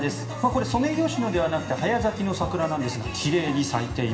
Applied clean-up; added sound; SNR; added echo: none; Drum; 20 dB; reverberation time 0.8 s.